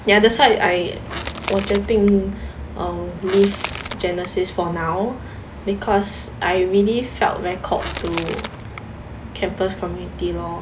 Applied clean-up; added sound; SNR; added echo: none; Crushing / Wood; 11 dB; none.